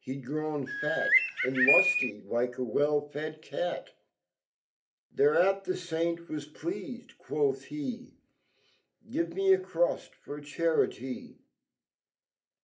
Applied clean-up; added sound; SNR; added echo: none; Bird; -4 dB; reverberation time 0.3 s.